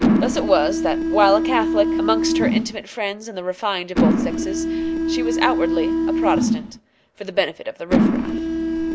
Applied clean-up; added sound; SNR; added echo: none; Mechanisms; -3 dB; none.